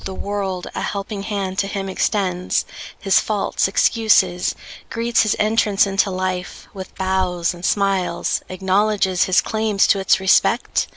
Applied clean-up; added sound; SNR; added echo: none; Bird; 15 dB; none.